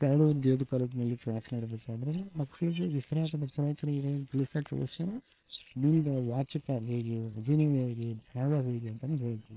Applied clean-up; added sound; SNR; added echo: neural separator model SepFormer WHAM!.